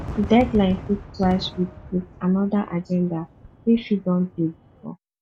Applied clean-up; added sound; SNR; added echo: none; Fireworks; 14 dB; none.